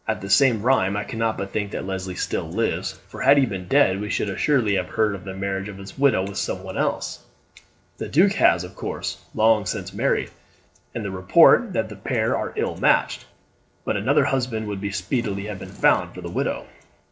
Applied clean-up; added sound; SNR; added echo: neural separator model SepFormer DNS4.